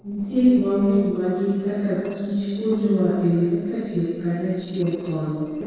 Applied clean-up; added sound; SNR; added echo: neural separator model SepFormer DNS4.